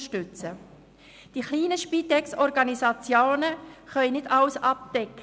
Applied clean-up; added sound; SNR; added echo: none; none; none; none.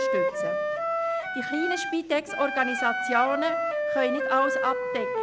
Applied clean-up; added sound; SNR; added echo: none; Wind instrument, woodwind instrument; -1 dB; none.